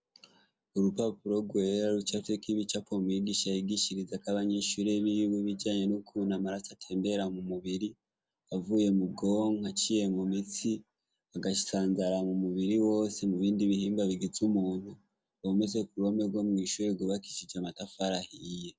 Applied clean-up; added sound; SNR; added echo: none; none; none; none.